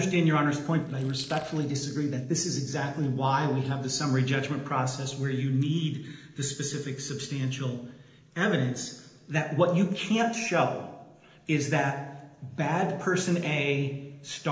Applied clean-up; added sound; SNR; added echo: neural separator model SepFormer DNS4.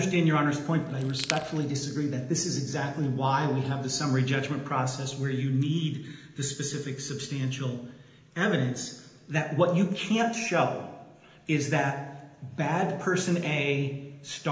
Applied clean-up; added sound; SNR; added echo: none; Crackle; 12 dB; reverberation time 0.9 s.